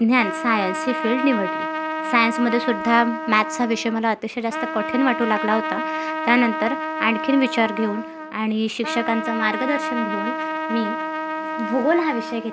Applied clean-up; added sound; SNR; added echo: none; Trumpet; 5 dB; none.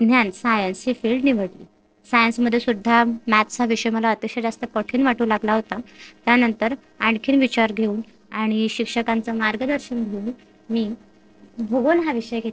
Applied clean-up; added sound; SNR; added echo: neural separator model SepFormer DNS4.